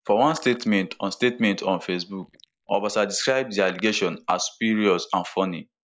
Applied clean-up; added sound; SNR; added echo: neural mask model Resemble Enhance denoiser.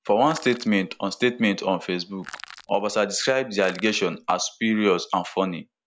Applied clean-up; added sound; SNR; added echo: none; Crushing; 18 dB; none.